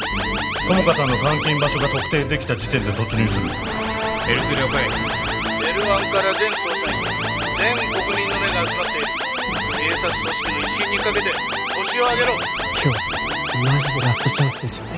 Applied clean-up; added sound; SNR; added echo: none; Alarm; 2 dB; none.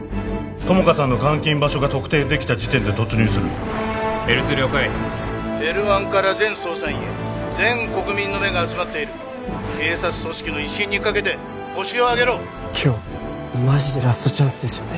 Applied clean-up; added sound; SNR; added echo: none; none; none; none.